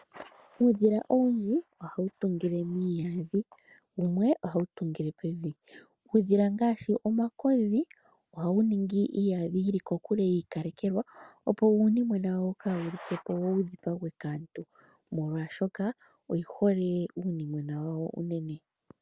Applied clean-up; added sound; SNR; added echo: none; none; none; none.